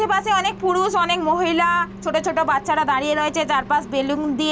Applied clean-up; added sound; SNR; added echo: none; Engine; 16 dB; none.